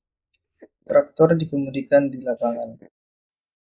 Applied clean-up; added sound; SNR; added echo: neural mask model Resemble Enhance denoiser.